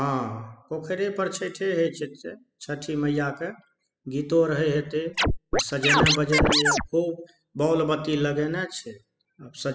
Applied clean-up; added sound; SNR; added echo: classical method spectral subtraction.